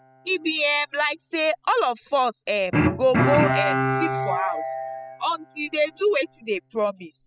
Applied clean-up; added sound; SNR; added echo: classical method spectral subtraction.